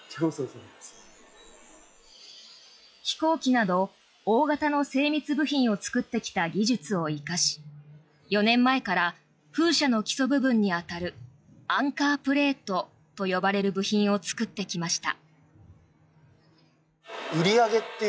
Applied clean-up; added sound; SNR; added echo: classical method log-MMSE.